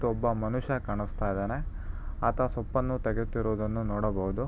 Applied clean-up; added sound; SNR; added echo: none; none; none; none.